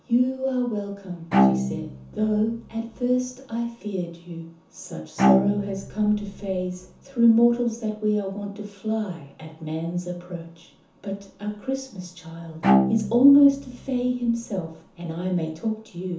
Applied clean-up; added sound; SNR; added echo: none; Bowed string instrument; 2 dB; reverberation time 0.9 s.